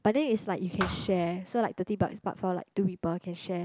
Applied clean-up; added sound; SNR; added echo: none; Thump, thud; 10 dB; none.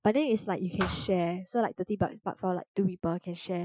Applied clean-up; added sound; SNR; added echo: classical method Wiener filter.